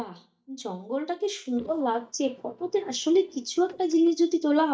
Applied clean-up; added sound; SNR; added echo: neural mask model DeepFilterNet 3.